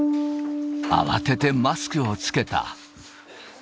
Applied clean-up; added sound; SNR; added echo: none; Bass guitar; 4 dB; none.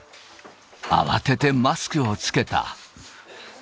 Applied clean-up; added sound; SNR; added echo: none; none; none; none.